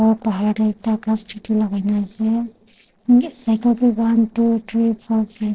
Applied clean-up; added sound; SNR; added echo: neural separator model SepFormer DNS4.